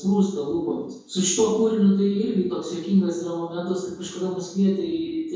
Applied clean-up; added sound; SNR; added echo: none; none; none; reverberation time 0.6 s.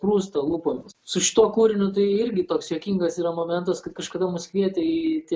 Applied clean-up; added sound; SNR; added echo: none; none; none; none.